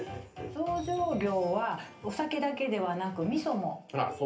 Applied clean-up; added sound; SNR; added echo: none; none; none; reverberation time 0.3 s.